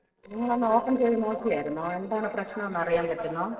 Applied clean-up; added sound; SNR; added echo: neural separator model SepFormer DNS4.